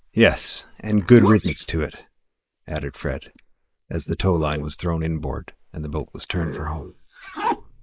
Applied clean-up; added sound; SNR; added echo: neural mask model Resemble Enhance denoiser.